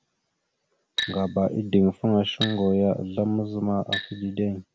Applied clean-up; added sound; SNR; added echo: none; Glass; 11 dB; none.